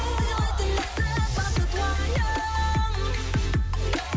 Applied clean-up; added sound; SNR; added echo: none; none; none; none.